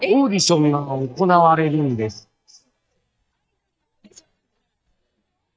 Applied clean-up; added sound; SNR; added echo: neural mask model DeepFilterNet 3.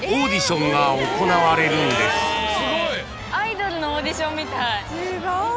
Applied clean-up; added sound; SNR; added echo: none; Crowd; 18 dB; none.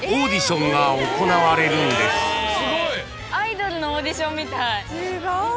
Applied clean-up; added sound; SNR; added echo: none; none; none; none.